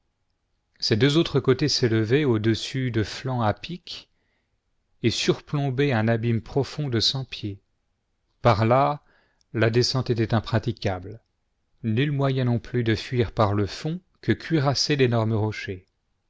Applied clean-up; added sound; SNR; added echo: none; none; none; none.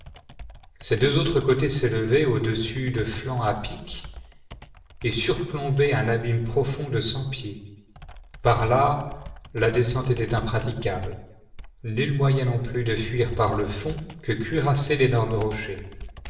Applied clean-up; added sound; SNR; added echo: none; Computer keyboard; 17 dB; reverberation time 0.8 s.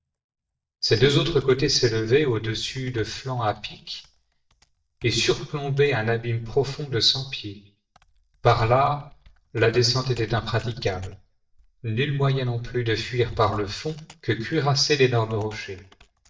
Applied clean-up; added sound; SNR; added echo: neural mask model DeepFilterNet 3.